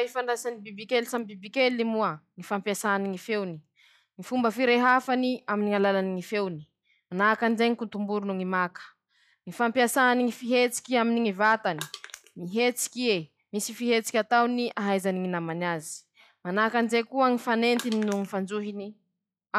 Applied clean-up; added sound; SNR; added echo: classical method log-MMSE.